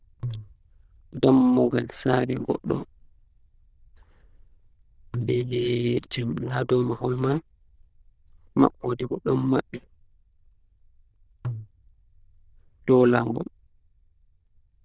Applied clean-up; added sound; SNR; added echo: neural diffusion model UNIVERSE++.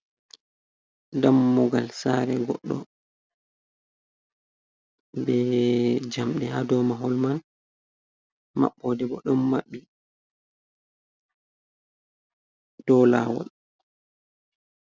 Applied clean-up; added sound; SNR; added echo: none; none; none; none.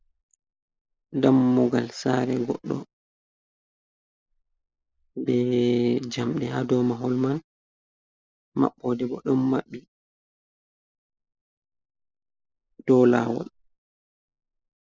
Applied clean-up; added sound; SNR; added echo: neural mask model Resemble Enhance denoiser.